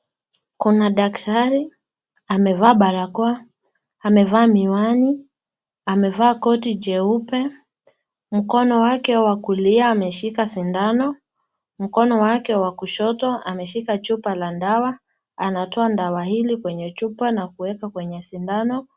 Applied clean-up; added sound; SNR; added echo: none; none; none; none.